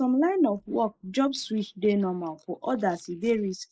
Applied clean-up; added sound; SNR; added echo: neural mask model Resemble Enhance denoiser.